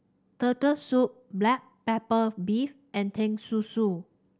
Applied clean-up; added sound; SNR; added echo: none; none; none; none.